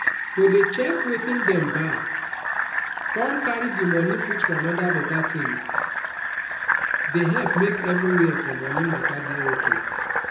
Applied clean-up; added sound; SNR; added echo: none; Fill (with liquid); 0 dB; reverberation time 0.7 s.